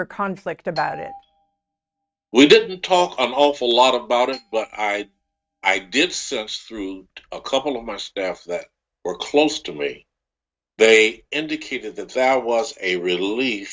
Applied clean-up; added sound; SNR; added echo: neural mask model RNNoise.